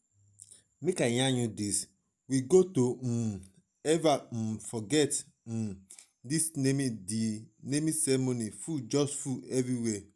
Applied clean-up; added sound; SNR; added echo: none; none; none; none.